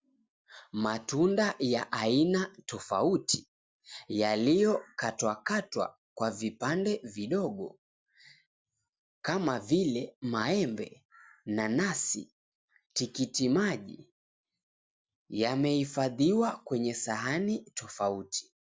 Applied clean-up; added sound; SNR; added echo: none; none; none; none.